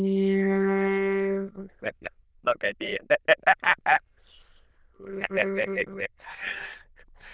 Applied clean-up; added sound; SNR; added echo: neural diffusion model UNIVERSE++.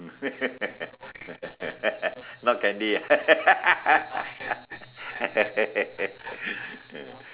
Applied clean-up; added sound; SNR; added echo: none; none; none; none.